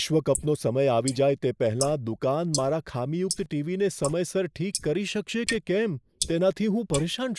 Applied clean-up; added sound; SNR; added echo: neural mask model Resemble Enhance denoiser.